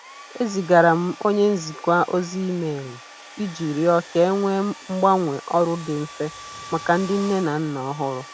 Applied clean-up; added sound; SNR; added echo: none; Domestic sounds, home sounds; 18 dB; none.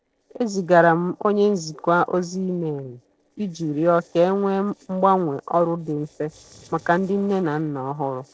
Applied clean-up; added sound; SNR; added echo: neural separator model SepFormer DNS4.